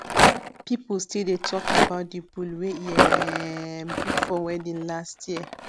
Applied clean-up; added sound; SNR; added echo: none; Rattle; -5 dB; none.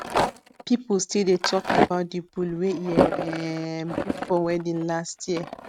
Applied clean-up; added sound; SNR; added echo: neural mask model RNNoise.